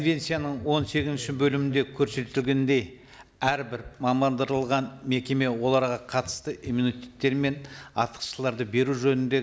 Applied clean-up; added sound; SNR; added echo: none; none; none; none.